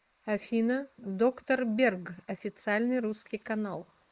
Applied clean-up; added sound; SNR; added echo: neural mask model Resemble Enhance denoiser.